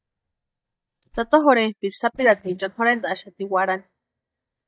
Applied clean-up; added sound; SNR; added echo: neural mask model DeepFilterNet 3.